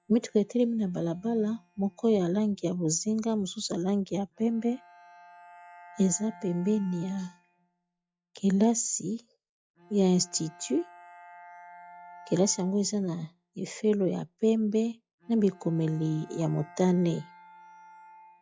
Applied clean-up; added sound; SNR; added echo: classical method log-MMSE.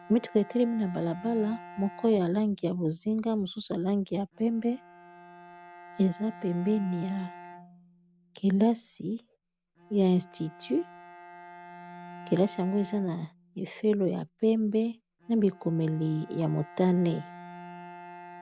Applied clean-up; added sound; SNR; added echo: none; Bowed string instrument; 19 dB; none.